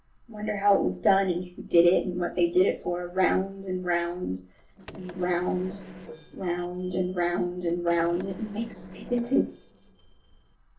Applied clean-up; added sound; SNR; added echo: neural separator model SepFormer DNS4.